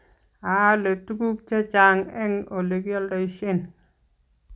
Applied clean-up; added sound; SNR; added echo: none; none; none; none.